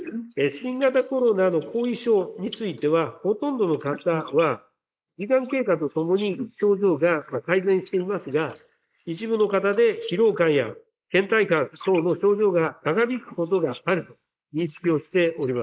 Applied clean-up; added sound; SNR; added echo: neural mask model Resemble Enhance denoiser.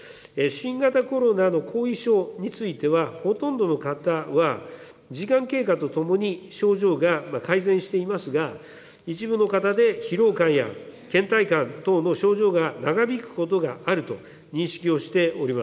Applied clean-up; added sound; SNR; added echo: none; none; none; none.